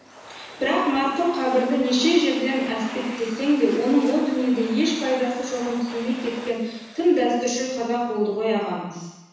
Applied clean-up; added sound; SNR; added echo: none; Domestic sounds, home sounds; 17 dB; reverberation time 1.1 s.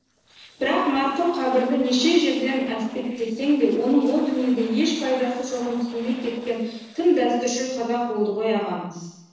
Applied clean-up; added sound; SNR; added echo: neural separator model SepFormer DNS4.